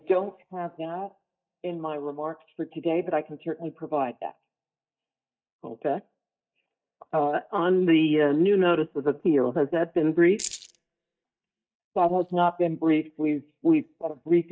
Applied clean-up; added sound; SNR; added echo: neural mask model DeepFilterNet 3.